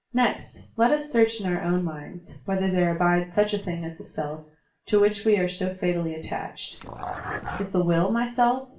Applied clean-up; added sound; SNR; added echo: none; Dog; 9 dB; reverberation time 0.3 s.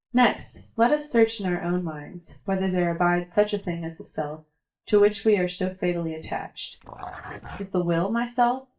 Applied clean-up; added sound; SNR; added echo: neural mask model DeepFilterNet 3.